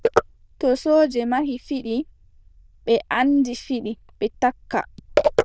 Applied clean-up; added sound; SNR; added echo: neural diffusion model UNIVERSE++.